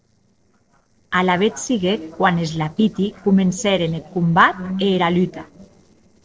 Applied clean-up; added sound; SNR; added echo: neural separator model SepFormer DNS4.